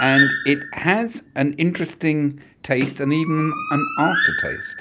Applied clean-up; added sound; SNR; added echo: none; Bird; 4 dB; none.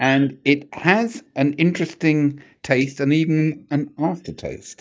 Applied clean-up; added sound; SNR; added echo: neural mask model DeepFilterNet 3.